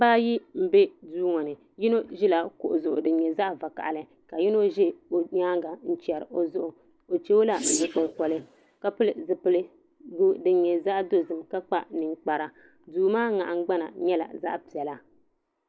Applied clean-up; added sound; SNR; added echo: neural mask model Resemble Enhance denoiser.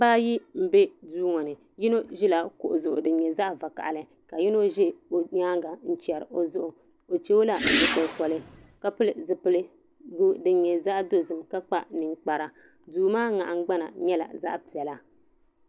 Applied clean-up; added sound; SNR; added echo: none; Whoosh, swoosh, swish; -1 dB; none.